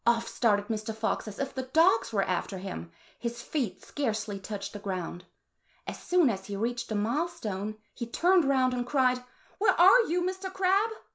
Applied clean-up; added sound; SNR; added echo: none; none; none; none.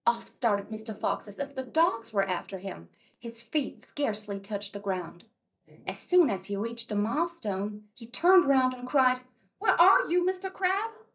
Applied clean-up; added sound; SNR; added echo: neural mask model DeepFilterNet 3.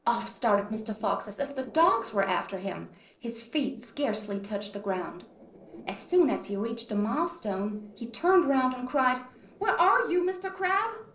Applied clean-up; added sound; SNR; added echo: neural separator model SepFormer DNS4.